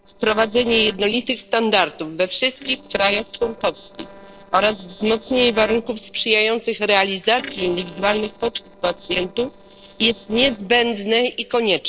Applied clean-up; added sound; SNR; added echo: neural separator model SepFormer DNS4.